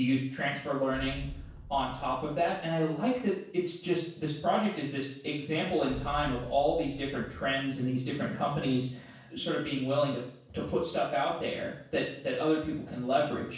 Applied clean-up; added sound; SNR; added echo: none; Boom; 14 dB; reverberation time 0.7 s.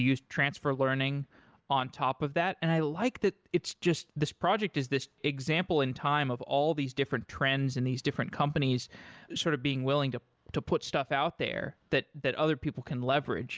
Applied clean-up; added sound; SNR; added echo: none; none; none; none.